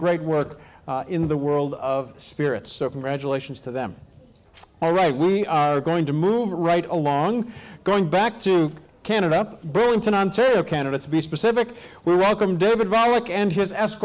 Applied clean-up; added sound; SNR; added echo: none; none; none; none.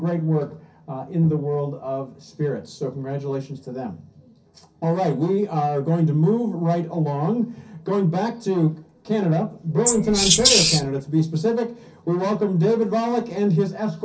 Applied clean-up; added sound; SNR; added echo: none; Wild animals; -3 dB; reverberation time 0.3 s.